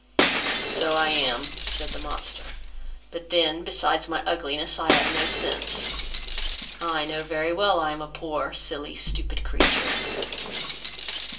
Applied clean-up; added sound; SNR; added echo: none; Shatter; 0 dB; reverberation time 0.2 s.